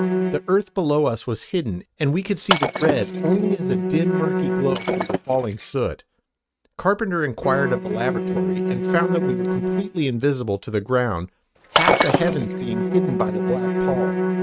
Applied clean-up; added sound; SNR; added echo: neural mask model RNNoise.